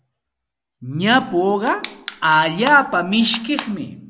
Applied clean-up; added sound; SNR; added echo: none; Crushing; 16 dB; none.